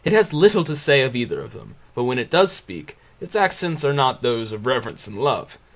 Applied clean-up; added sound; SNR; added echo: none; none; none; none.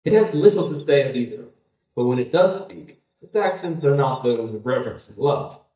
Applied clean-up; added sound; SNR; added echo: neural mask model DeepFilterNet 3.